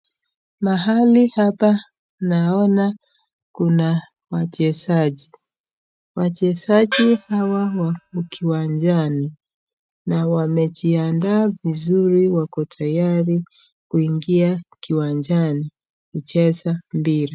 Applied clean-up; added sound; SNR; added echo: neural mask model RNNoise.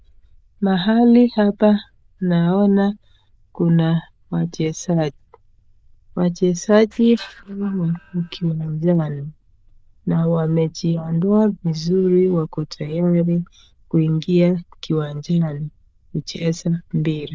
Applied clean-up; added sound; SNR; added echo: neural diffusion model UNIVERSE++.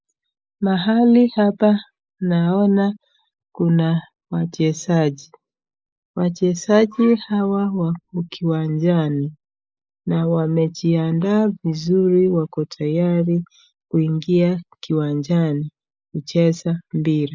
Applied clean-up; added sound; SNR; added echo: neural mask model Resemble Enhance denoiser.